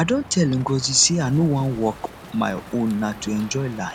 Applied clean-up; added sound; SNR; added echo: none; Crow; 18 dB; none.